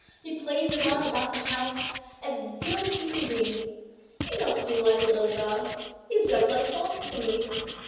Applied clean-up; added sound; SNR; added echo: none; Writing; 9 dB; reverberation time 1.1 s.